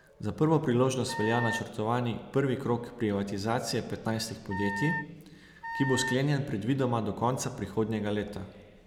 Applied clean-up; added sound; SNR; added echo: none; Wind instrument, woodwind instrument; 7 dB; none.